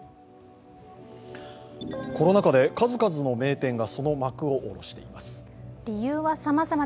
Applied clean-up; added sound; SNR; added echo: none; Organ; 17 dB; none.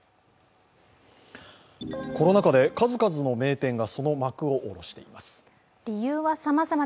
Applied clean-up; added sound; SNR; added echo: none; none; none; none.